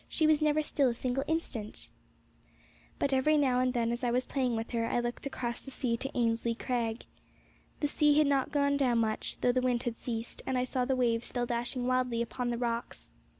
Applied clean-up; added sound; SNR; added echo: none; none; none; none.